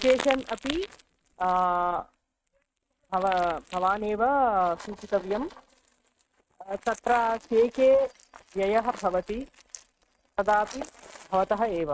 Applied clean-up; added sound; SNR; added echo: neural mask model RNNoise.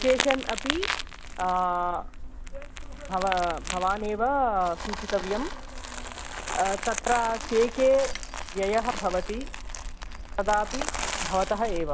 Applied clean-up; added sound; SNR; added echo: none; Crumpling, crinkling; 6 dB; none.